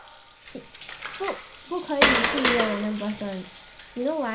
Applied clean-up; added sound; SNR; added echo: none; Water; -3 dB; reverberation time 0.3 s.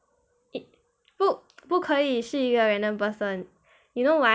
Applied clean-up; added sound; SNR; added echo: none; none; none; none.